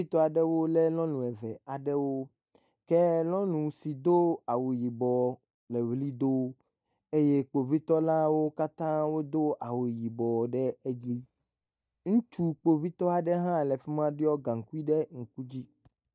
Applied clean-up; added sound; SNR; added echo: neural mask model DeepFilterNet 3.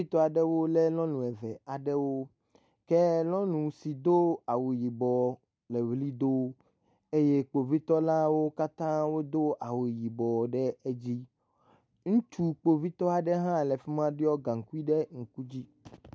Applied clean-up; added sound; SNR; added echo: none; none; none; none.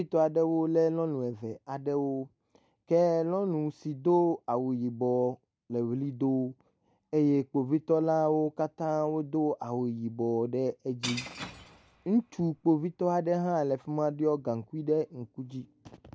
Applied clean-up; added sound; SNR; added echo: none; Shatter / Crushing; 14 dB; none.